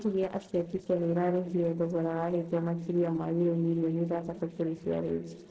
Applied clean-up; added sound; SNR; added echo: neural separator model SepFormer DNS4.